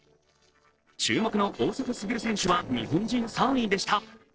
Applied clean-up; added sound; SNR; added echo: neural separator model SepFormer DNS4.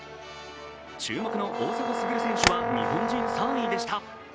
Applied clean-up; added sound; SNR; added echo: none; Brass instrument + Tap; -4 dB; none.